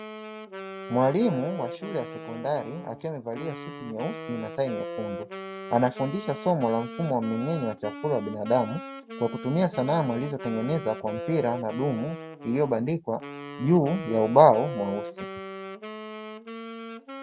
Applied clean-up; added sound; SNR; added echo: none; Wind instrument, woodwind instrument; 11 dB; none.